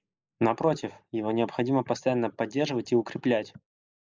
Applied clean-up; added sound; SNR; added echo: neural mask model Resemble Enhance denoiser.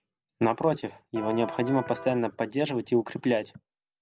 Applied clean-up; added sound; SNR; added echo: none; Electric guitar; 10 dB; none.